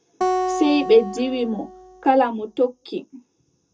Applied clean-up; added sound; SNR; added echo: none; Acoustic guitar; 6 dB; reverberation time 0.2 s.